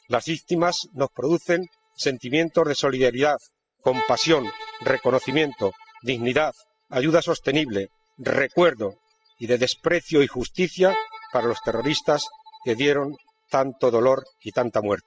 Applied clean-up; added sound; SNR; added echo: classical method spectral subtraction.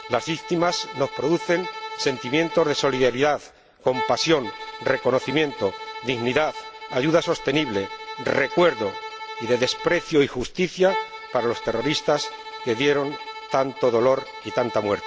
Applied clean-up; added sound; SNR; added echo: none; Bowed string instrument; 11 dB; none.